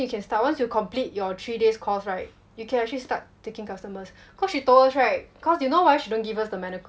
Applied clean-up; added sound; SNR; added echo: none; none; none; none.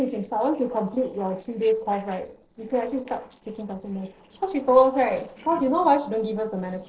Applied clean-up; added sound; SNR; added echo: neural separator model SepFormer DNS4.